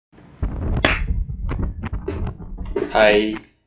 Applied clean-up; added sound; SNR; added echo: classical method WPE with log-MMSE.